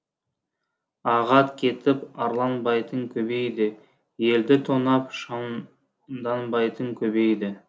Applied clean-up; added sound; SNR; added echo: none; none; none; none.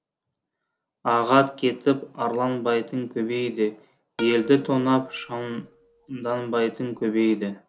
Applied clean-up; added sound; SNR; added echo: none; Plucked string instrument; 17 dB; none.